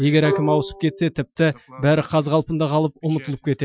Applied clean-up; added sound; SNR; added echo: classical method Wiener filter.